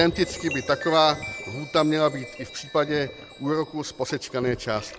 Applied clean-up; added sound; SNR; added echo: none; Gurgling + Chime; 14 dB; none.